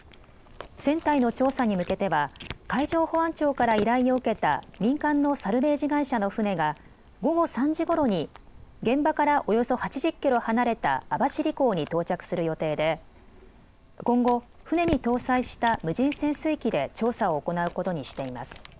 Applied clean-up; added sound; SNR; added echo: none; Cat; 19 dB; none.